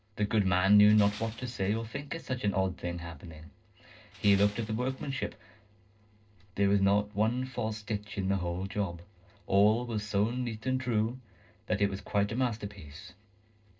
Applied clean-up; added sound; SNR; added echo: neural separator model SepFormer DNS4.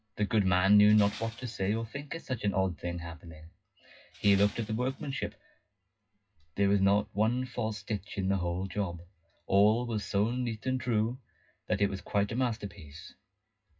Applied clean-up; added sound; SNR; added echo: classical method WPE with log-MMSE.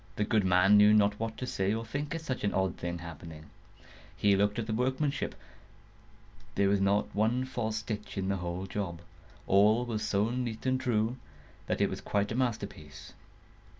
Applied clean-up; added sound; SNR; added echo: none; none; none; none.